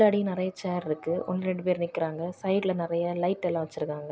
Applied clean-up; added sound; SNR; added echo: none; none; none; none.